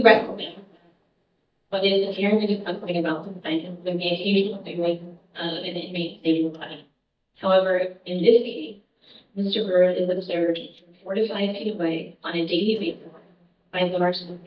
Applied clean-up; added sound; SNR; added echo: neural mask model DeepFilterNet 3.